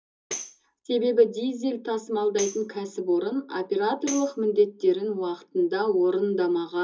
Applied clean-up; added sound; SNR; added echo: none; Tambourine; 16 dB; reverberation time 0.2 s.